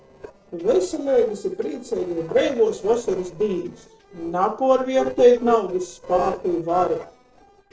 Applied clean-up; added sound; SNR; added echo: neural separator model SepFormer DNS4.